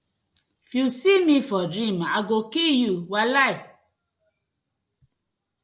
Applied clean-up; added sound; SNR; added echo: none; none; none; none.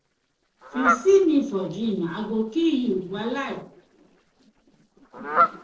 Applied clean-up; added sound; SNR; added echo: neural separator model SepFormer DNS4.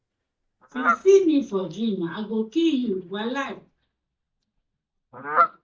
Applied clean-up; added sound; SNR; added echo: neural mask model DeepFilterNet 3.